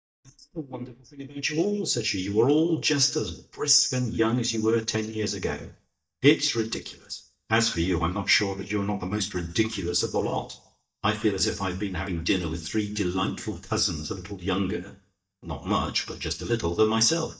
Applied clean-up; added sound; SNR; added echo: neural mask model DeepFilterNet 3.